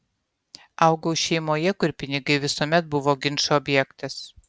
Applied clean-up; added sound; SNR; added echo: none; none; none; none.